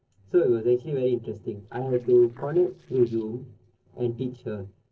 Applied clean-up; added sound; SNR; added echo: neural separator model SepFormer DNS4.